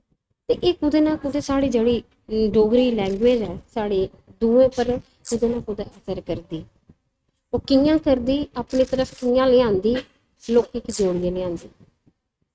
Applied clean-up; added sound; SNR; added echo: neural mask model RNNoise.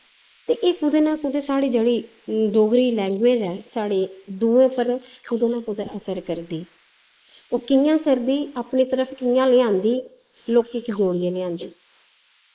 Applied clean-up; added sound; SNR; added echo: neural mask model Resemble Enhance denoiser.